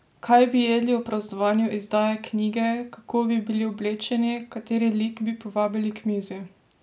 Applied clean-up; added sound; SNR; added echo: none; none; none; none.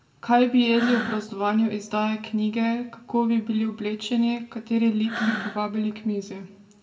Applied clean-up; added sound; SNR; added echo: none; Breathing; 11 dB; reverberation time 1.1 s.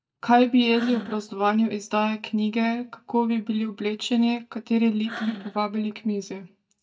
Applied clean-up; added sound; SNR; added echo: neural mask model DeepFilterNet 3.